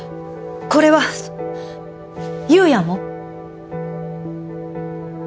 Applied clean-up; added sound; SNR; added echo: none; none; none; none.